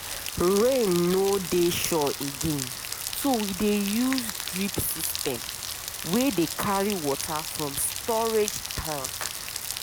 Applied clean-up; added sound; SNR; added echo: none; Rain; 7 dB; none.